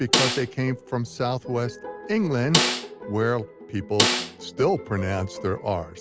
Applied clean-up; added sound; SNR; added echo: none; Snare drum; 0 dB; none.